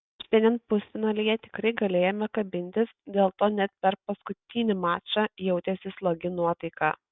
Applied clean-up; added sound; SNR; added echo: none; none; none; none.